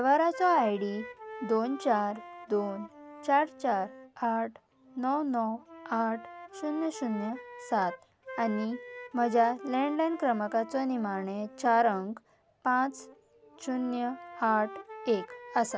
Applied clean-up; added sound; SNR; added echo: none; Wind instrument, woodwind instrument; 15 dB; none.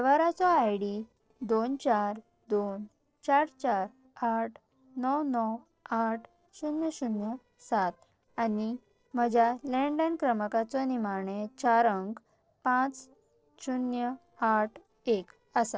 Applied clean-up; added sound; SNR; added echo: neural separator model SepFormer DNS4.